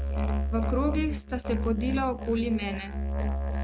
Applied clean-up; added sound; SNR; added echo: neural mask model RNNoise.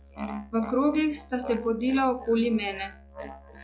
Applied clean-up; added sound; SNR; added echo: classical method log-MMSE.